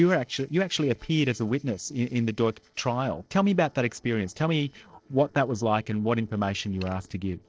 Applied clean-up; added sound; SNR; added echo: neural separator model SepFormer DNS4.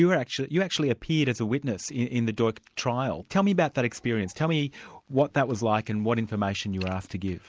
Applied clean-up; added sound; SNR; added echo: none; none; none; none.